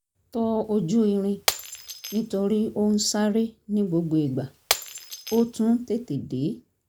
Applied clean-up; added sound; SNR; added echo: none; Shatter; 11 dB; none.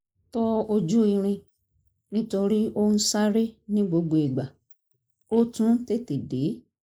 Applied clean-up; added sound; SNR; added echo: neural mask model Resemble Enhance denoiser.